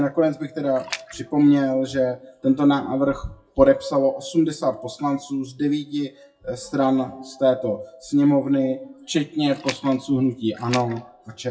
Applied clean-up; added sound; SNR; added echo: classical method WPE with log-MMSE.